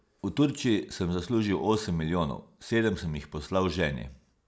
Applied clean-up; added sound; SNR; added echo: none; none; none; none.